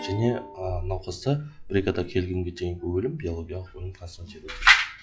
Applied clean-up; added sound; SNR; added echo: classical method log-MMSE.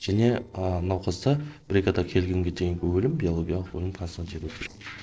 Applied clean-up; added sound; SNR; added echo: neural separator model SepFormer DNS4.